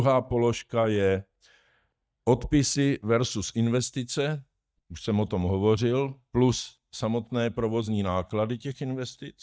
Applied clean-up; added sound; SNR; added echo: neural mask model DeepFilterNet 3.